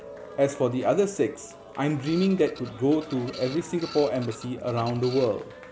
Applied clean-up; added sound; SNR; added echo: none; Printer + Cheering; 17 dB; none.